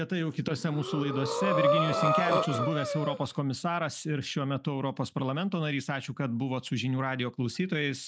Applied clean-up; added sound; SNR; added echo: none; Breathing; -1 dB; none.